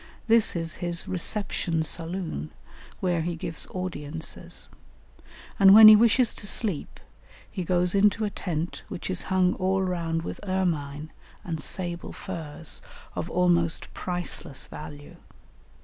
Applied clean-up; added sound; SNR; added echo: none; none; none; none.